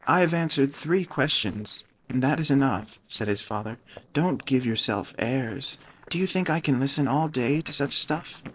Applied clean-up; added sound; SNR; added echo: neural separator model SepFormer DNS4.